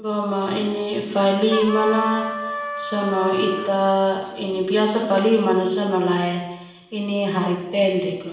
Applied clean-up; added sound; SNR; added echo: none; Trumpet; 9 dB; reverberation time 0.9 s.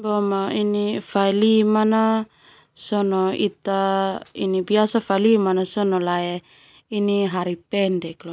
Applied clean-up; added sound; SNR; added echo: none; none; none; none.